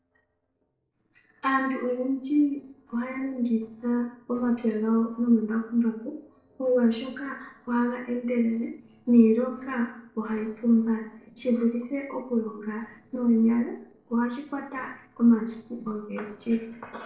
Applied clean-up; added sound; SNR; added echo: neural separator model SepFormer DNS4.